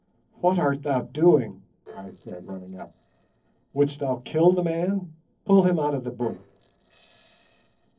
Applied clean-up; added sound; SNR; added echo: neural separator model SepFormer DNS4.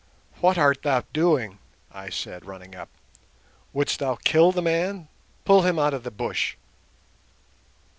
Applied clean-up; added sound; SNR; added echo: none; none; none; none.